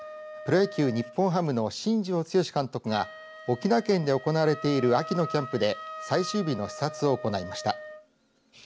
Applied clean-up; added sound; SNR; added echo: none; Wind instrument, woodwind instrument; 15 dB; none.